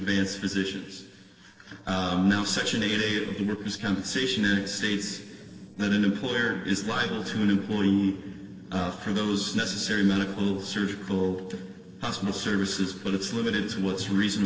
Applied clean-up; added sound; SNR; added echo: neural separator model SepFormer DNS4.